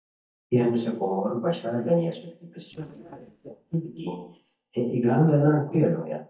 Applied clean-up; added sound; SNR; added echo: neural mask model DeepFilterNet 3.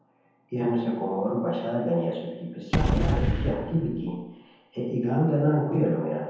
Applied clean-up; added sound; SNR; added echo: none; Gunshot, gunfire / Boom; 2 dB; reverberation time 0.9 s.